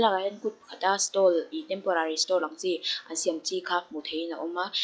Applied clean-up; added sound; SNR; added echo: classical method log-MMSE.